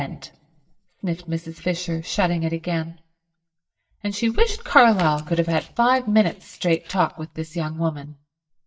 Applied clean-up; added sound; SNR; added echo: neural mask model DeepFilterNet 3.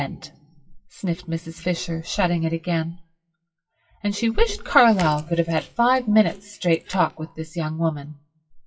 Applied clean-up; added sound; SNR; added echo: classical method WPE with log-MMSE.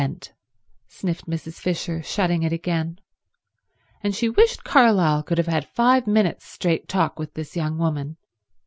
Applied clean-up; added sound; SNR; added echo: none; none; none; none.